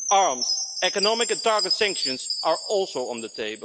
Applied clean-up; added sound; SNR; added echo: none; Chime; 4 dB; none.